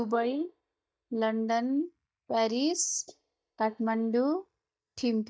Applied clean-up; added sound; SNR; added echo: neural mask model DeepFilterNet 3.